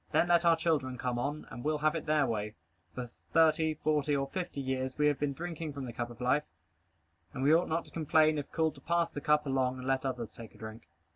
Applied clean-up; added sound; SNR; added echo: none; none; none; none.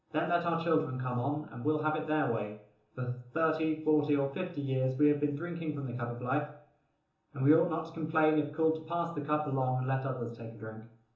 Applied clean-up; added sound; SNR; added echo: none; none; none; reverberation time 0.6 s.